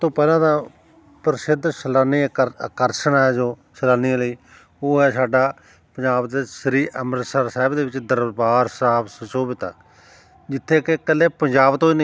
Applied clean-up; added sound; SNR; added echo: none; none; none; none.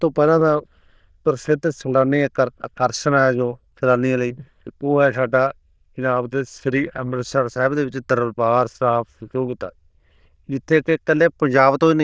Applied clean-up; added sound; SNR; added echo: neural diffusion model UNIVERSE++.